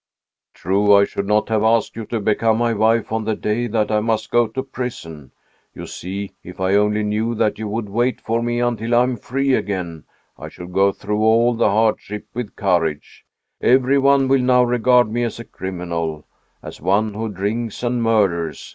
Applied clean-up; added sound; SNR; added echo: none; none; none; none.